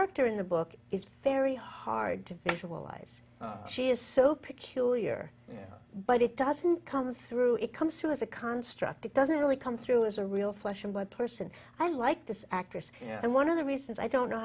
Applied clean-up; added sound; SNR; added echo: none; none; none; none.